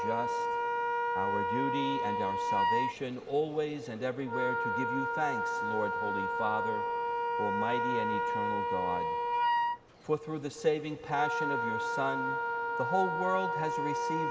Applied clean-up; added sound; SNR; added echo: none; Wind instrument, woodwind instrument; -3 dB; none.